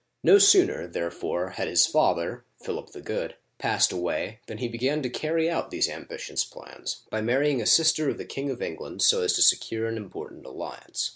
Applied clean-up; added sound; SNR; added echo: none; none; none; none.